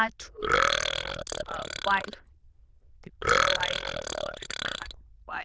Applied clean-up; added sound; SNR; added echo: neural diffusion model UNIVERSE++.